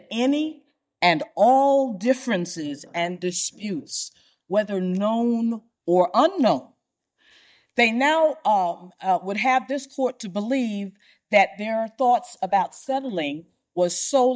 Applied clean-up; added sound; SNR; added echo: neural mask model DeepFilterNet 3.